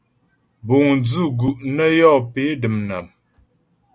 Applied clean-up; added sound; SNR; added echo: none; none; none; none.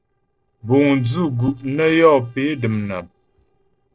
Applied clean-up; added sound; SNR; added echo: neural separator model SepFormer DNS4.